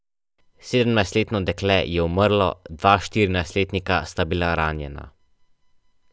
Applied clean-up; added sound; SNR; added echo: none; none; none; none.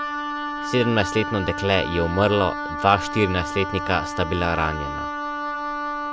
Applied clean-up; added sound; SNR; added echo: none; Wind instrument, woodwind instrument; 5 dB; none.